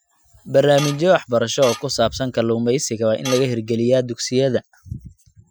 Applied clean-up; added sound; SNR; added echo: classical method Wiener filter.